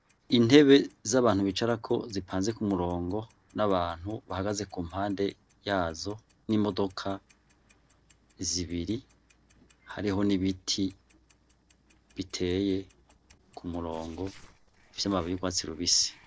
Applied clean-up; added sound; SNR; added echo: neural separator model SepFormer DNS4.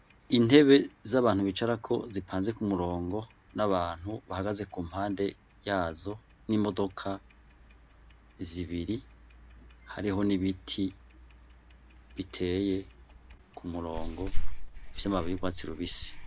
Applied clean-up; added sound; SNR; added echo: none; Clock; 5 dB; none.